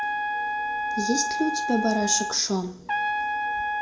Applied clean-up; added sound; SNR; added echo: none; Trumpet; -1 dB; reverberation time 0.4 s.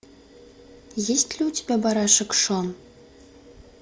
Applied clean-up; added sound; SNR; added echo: none; none; none; none.